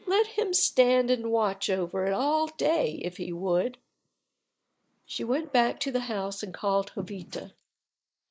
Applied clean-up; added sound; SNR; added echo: neural mask model Resemble Enhance denoiser.